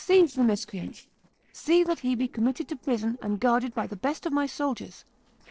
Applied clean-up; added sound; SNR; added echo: neural separator model SepFormer DNS4.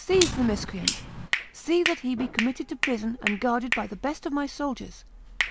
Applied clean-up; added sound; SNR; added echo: none; Clock + Hands; 4 dB; none.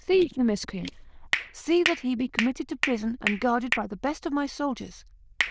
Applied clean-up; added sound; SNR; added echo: neural diffusion model UNIVERSE++.